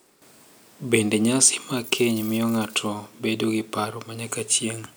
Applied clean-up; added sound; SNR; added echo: none; Coin (dropping); 18 dB; none.